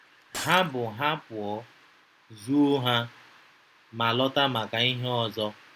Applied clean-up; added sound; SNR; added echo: none; Shatter; 13 dB; none.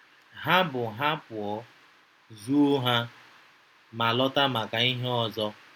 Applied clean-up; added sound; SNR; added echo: none; none; none; none.